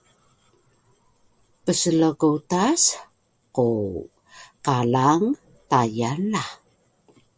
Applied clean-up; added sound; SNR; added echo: none; none; none; none.